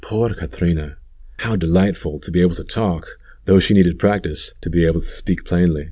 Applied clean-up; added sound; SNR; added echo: none; none; none; none.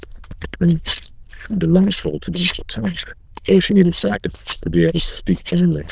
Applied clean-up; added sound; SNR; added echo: neural diffusion model UNIVERSE++.